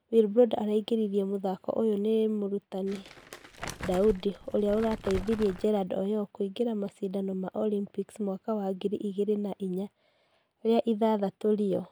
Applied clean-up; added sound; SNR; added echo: none; Crumpling, crinkling; 13 dB; none.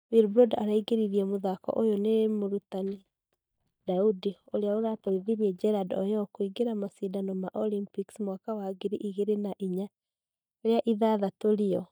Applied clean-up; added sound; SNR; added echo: neural mask model DeepFilterNet 3.